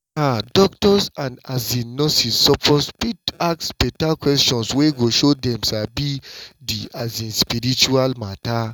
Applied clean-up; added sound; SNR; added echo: none; none; none; none.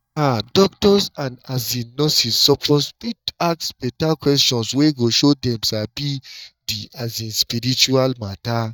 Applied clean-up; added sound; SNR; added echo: neural mask model DeepFilterNet 3.